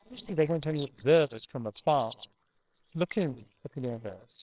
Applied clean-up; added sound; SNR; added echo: neural separator model SepFormer WHAMR!.